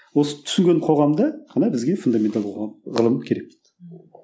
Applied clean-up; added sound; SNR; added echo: none; none; none; none.